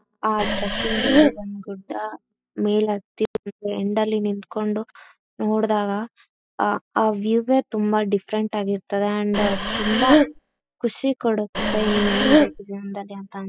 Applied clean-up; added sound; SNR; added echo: classical method spectral subtraction.